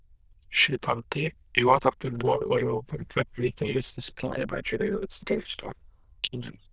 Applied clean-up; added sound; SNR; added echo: neural diffusion model UNIVERSE++.